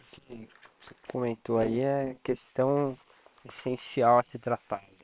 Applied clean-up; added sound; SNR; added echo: neural separator model SepFormer WHAM!.